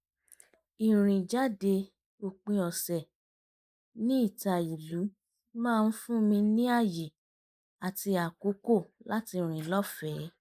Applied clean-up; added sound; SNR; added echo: neural mask model Resemble Enhance denoiser.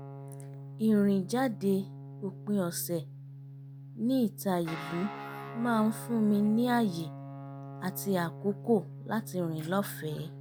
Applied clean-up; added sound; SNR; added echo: none; Guitar; 12 dB; none.